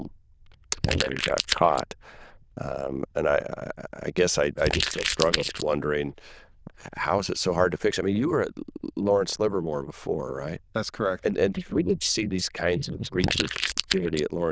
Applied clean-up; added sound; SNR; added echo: neural diffusion model UNIVERSE++.